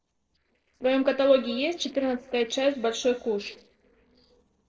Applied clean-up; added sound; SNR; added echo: neural separator model SepFormer DNS4.